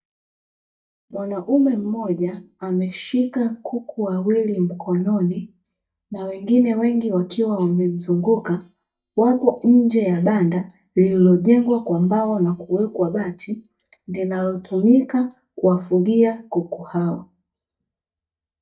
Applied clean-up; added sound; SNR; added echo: neural mask model DeepFilterNet 3.